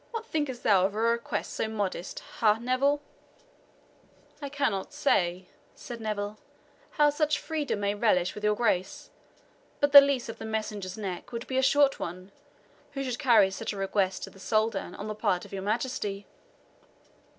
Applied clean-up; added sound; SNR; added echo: none; none; none; none.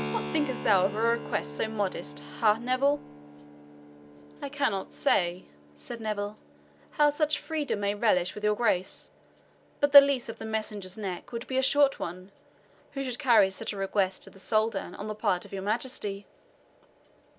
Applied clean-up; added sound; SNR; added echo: none; Keyboard (musical); 16 dB; none.